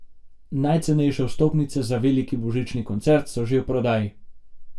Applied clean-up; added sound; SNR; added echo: none; none; none; reverberation time 0.2 s.